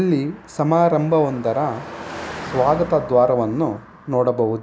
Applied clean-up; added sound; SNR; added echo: none; Car passing by; 15 dB; none.